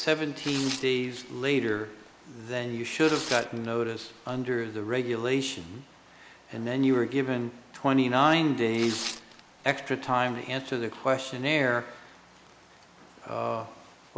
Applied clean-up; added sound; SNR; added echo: none; Tearing; 12 dB; none.